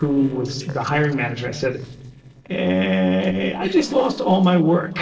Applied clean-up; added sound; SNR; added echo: neural separator model SepFormer DNS4.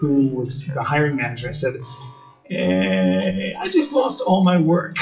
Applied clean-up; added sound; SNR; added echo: classical method WPE with log-MMSE.